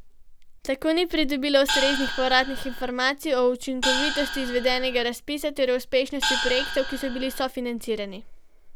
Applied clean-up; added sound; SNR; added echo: none; Gong; 3 dB; none.